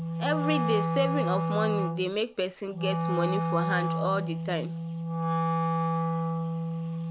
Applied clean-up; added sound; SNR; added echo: none; Wind instrument, woodwind instrument; -3 dB; none.